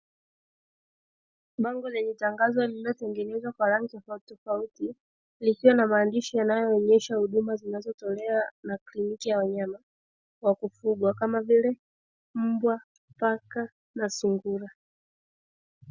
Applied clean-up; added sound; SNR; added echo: none; none; none; none.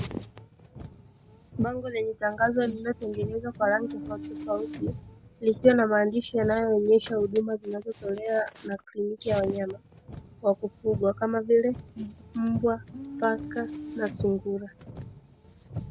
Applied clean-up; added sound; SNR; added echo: none; Car; 12 dB; none.